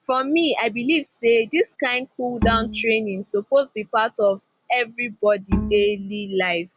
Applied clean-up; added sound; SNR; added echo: none; Bowed string instrument; 7 dB; none.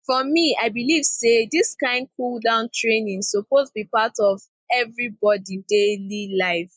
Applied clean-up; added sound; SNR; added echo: neural mask model Resemble Enhance denoiser.